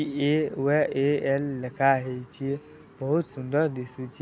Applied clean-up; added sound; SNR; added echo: none; none; none; none.